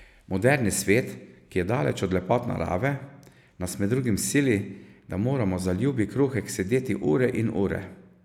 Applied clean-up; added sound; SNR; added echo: none; none; none; none.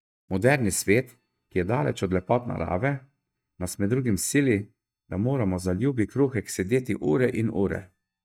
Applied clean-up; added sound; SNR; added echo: neural mask model DeepFilterNet 3.